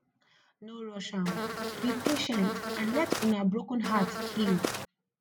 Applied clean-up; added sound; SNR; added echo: none; Buzz; 2 dB; none.